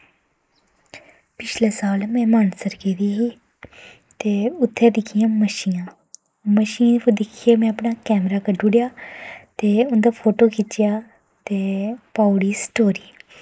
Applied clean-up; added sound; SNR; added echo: neural mask model Resemble Enhance denoiser.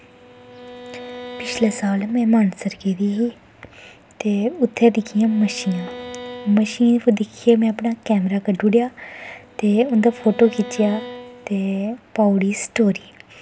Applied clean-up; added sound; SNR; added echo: none; Bowed string instrument; 19 dB; none.